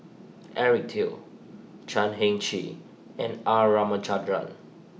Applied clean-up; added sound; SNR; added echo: none; none; none; none.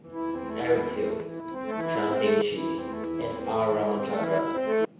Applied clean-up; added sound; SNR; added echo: none; Accordion; 0 dB; reverberation time 1.0 s.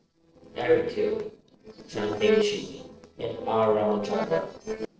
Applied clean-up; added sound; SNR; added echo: neural separator model SepFormer DNS4.